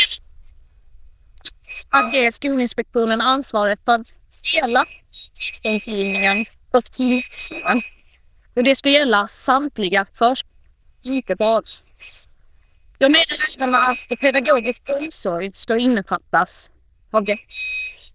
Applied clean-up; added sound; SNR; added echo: neural diffusion model UNIVERSE++.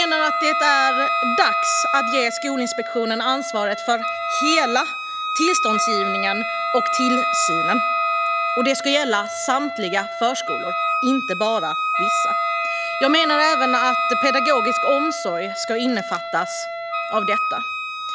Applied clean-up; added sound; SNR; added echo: none; Wind instrument, woodwind instrument + Wind instrument, woodwind instrument; -1 dB; none.